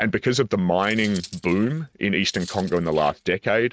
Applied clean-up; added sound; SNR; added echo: neural mask model RNNoise.